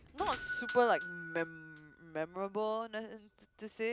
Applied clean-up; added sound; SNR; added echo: none; Doorbell; -5 dB; none.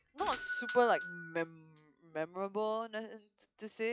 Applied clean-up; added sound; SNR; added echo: classical method log-MMSE.